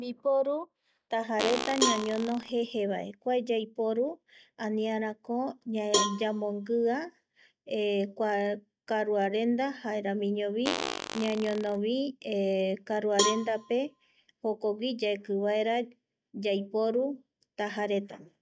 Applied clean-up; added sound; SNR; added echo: none; Cowbell + Fart; 4 dB; none.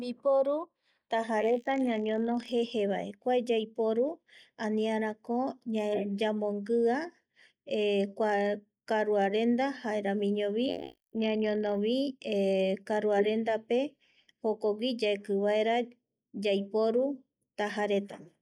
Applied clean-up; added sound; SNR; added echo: neural mask model Resemble Enhance denoiser.